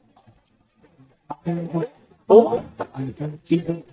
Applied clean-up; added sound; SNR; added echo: neural mask model DeepFilterNet 3.